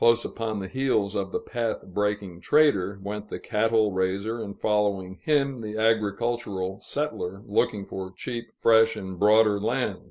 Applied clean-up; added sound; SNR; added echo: none; none; none; none.